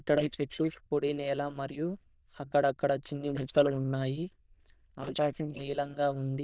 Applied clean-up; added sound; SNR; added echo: neural diffusion model UNIVERSE++.